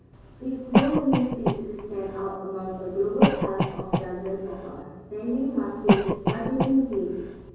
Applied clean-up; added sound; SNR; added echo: none; Cough; -1 dB; reverberation time 1.3 s.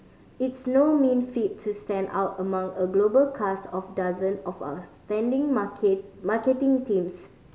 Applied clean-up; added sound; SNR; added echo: none; none; none; none.